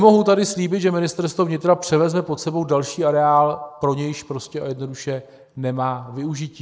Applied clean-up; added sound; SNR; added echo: neural mask model Resemble Enhance denoiser.